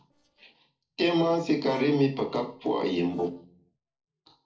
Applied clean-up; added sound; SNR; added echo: neural separator model SepFormer DNS4.